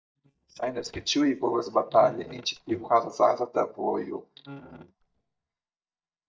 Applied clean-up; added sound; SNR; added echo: neural mask model DeepFilterNet 3.